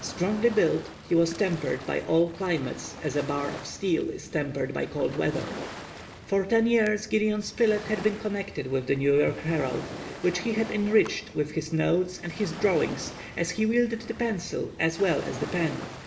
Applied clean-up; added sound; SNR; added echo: none; Waves, surf; 13 dB; reverberation time 2.2 s.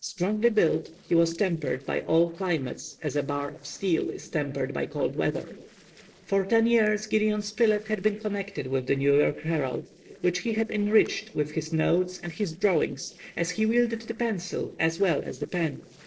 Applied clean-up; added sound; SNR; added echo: neural separator model SepFormer DNS4.